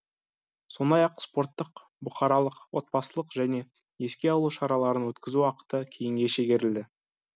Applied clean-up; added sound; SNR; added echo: none; none; none; none.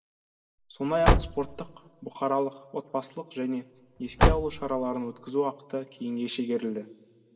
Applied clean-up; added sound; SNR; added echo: none; Car; -4 dB; reverberation time 1.7 s.